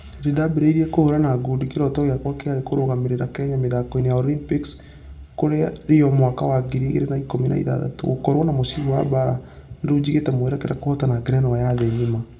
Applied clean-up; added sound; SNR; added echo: none; none; none; reverberation time 0.4 s.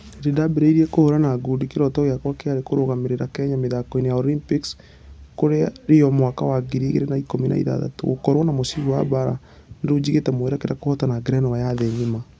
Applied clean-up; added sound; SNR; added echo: none; none; none; none.